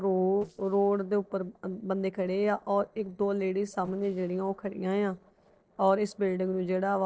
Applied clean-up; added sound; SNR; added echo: neural separator model SepFormer DNS4.